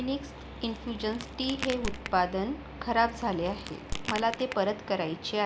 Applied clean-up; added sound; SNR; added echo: none; Crack + Crack; 10 dB; none.